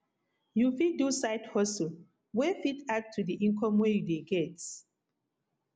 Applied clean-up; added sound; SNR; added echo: none; none; none; none.